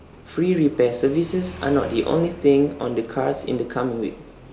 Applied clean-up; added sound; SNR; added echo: none; Motorcycle; 19 dB; none.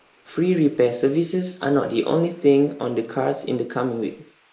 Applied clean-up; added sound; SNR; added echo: neural mask model Resemble Enhance denoiser.